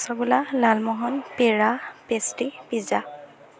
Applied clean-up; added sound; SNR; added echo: none; none; none; none.